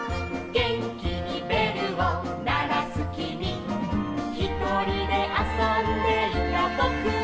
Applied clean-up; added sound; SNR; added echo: none; Whoosh, swoosh, swish; 17 dB; reverberation time 1.0 s.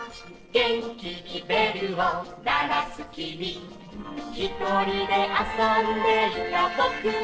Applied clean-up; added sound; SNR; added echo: neural separator model SepFormer DNS4.